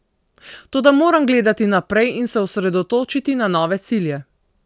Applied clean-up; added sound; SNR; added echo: none; none; none; none.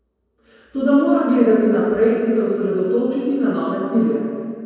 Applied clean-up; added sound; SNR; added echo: none; none; none; reverberation time 2.2 s.